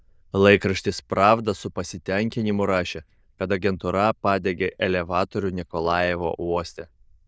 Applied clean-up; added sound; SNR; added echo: neural diffusion model UNIVERSE++.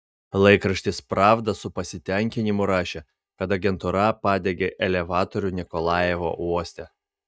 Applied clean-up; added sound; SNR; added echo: neural mask model DeepFilterNet 3.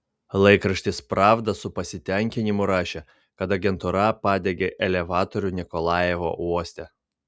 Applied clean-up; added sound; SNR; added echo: none; none; none; none.